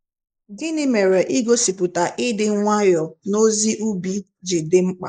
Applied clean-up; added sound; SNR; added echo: neural mask model Resemble Enhance denoiser.